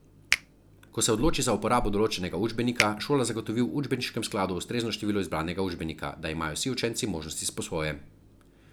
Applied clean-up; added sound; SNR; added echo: none; Finger snapping; 8 dB; none.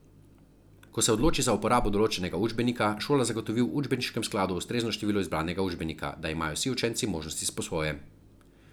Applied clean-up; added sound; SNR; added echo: none; none; none; none.